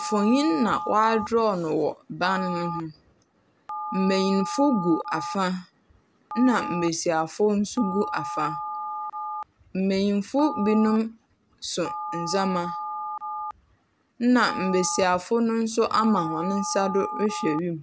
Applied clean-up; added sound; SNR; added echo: none; Telephone; 9 dB; none.